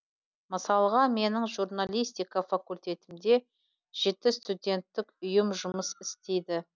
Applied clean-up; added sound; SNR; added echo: none; none; none; none.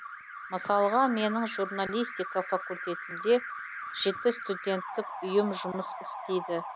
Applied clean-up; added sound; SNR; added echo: none; Alarm; 9 dB; none.